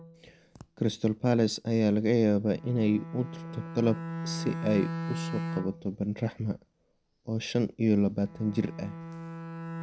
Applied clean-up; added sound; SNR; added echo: none; Bowed string instrument; 10 dB; none.